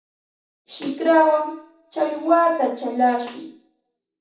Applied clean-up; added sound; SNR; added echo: neural separator model SepFormer DNS4.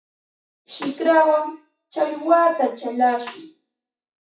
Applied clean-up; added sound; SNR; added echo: classical method WPE with log-MMSE.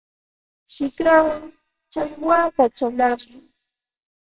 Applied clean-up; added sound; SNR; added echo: neural separator model SepFormer WHAMR!.